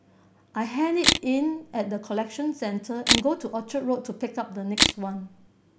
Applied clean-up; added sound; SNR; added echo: none; Camera; -3 dB; none.